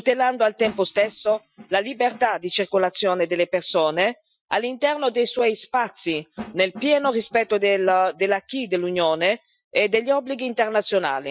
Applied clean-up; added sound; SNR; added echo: classical method Wiener filter.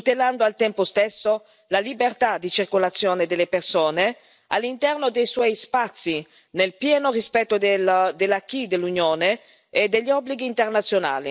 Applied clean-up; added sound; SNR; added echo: none; none; none; none.